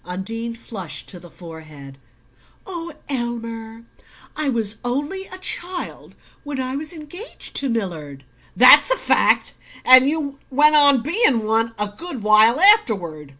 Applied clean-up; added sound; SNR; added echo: none; none; none; none.